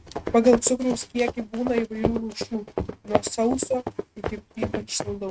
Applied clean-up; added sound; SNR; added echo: neural mask model RNNoise.